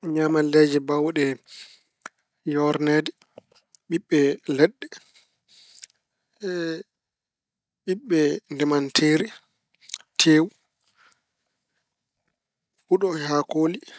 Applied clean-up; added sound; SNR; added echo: none; none; none; none.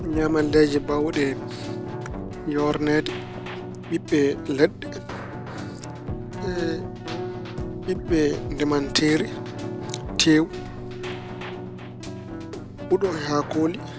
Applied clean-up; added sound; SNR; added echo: none; Keyboard (musical); 7 dB; none.